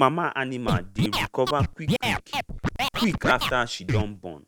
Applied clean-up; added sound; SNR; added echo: none; Scratching (performance technique); 0 dB; none.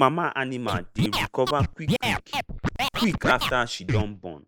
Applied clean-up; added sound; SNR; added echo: neural mask model Resemble Enhance denoiser.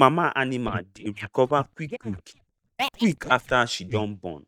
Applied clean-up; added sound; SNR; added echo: neural mask model DeepFilterNet 3.